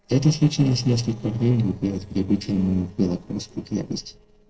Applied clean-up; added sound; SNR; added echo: neural separator model SepFormer DNS4.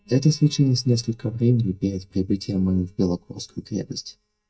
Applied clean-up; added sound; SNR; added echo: neural mask model DeepFilterNet 3.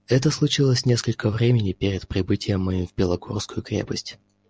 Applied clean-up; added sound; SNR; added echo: none; none; none; none.